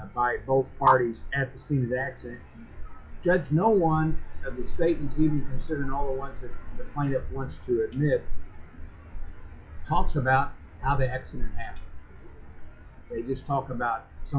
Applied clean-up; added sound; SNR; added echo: classical method log-MMSE.